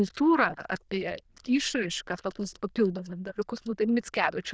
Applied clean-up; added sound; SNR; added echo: neural diffusion model UNIVERSE++.